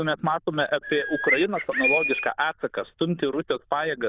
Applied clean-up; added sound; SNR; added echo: neural diffusion model UNIVERSE++.